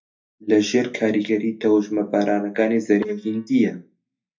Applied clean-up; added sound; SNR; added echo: neural mask model DeepFilterNet 3.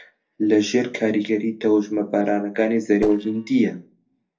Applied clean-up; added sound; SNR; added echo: neural separator model SepFormer DNS4.